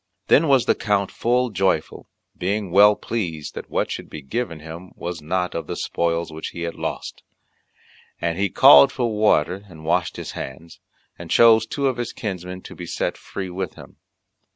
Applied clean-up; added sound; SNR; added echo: none; none; none; none.